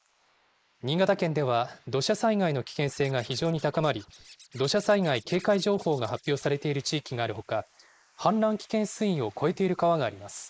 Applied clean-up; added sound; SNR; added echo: neural mask model Resemble Enhance denoiser.